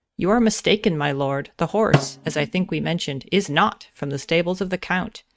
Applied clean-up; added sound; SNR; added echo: neural mask model RNNoise.